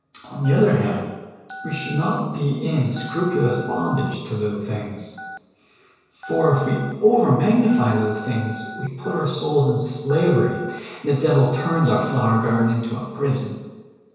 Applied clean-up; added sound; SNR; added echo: none; Telephone; 16 dB; reverberation time 1.2 s.